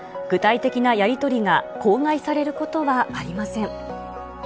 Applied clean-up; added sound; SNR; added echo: none; none; none; none.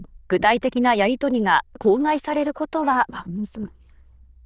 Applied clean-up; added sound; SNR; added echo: neural diffusion model UNIVERSE++.